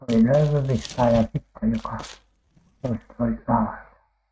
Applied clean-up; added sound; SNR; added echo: neural mask model RNNoise.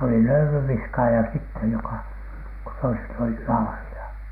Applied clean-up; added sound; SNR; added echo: none; none; none; none.